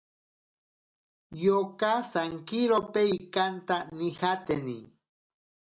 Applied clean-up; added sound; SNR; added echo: none; none; none; none.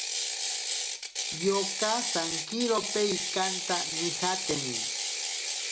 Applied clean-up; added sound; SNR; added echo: none; Ratchet, pawl; -1 dB; none.